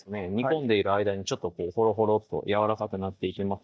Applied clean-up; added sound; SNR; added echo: neural mask model DeepFilterNet 3.